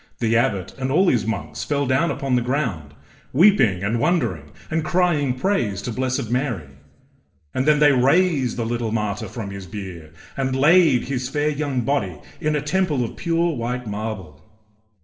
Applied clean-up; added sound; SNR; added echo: none; none; none; reverberation time 0.6 s.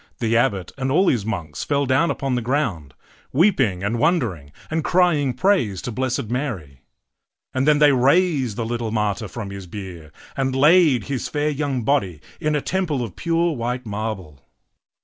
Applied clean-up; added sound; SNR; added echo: none; none; none; none.